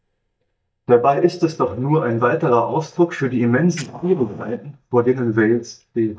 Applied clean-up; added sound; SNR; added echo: neural mask model DeepFilterNet 3.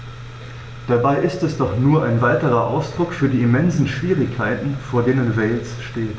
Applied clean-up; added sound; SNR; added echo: none; none; none; none.